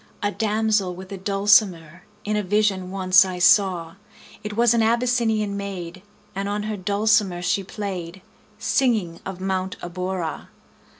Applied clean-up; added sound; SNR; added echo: none; none; none; none.